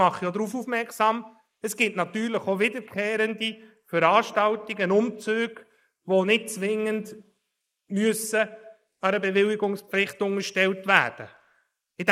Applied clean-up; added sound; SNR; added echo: neural mask model Resemble Enhance denoiser.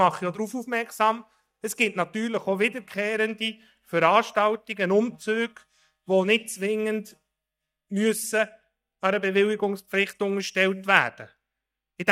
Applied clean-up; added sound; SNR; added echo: neural mask model DeepFilterNet 3.